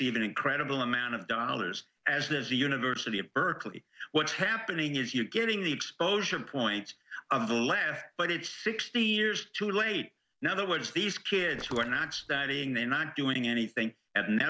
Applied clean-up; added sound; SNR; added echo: none; Splash, splatter; 19 dB; none.